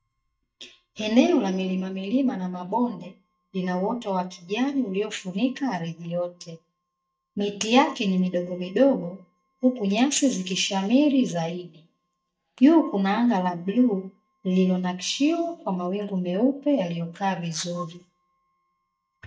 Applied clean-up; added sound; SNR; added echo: neural mask model DeepFilterNet 3.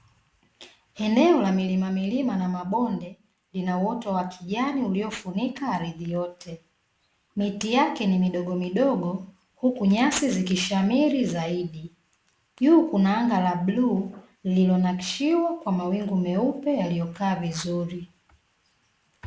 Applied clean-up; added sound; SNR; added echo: none; none; none; none.